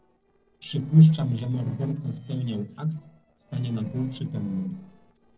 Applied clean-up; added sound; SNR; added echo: neural separator model SepFormer DNS4.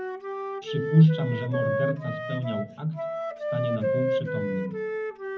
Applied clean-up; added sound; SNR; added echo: none; Wind instrument, woodwind instrument; 3 dB; reverberation time 0.4 s.